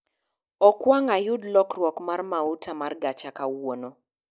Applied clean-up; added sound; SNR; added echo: neural mask model DeepFilterNet 3.